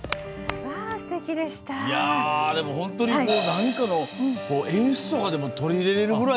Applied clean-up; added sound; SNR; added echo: none; Crash cymbal; 13 dB; none.